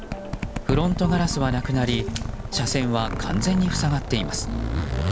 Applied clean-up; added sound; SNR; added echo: none; Zipper (clothing); 4 dB; none.